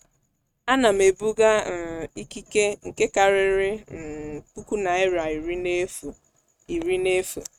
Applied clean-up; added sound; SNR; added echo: neural mask model RNNoise.